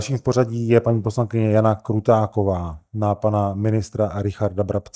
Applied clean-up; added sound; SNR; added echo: neural mask model DeepFilterNet 3.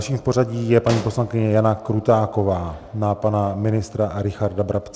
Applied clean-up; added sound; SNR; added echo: none; Explosion; 15 dB; none.